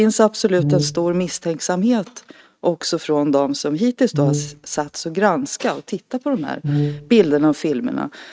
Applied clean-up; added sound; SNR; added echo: neural mask model RNNoise.